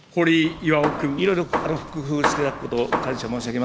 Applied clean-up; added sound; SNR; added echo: none; Hammer; 5 dB; none.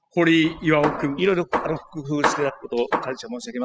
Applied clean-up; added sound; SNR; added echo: classical method spectral subtraction.